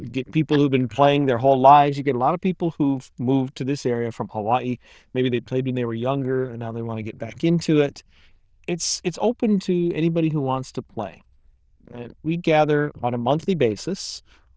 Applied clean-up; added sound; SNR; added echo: neural diffusion model UNIVERSE++.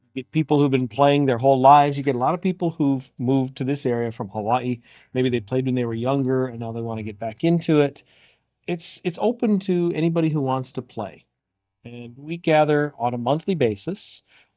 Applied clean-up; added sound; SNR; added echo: neural mask model DeepFilterNet 3.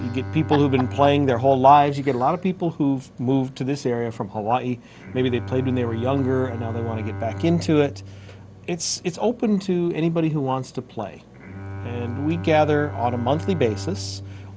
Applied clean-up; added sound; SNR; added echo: none; Bowed string instrument; 12 dB; none.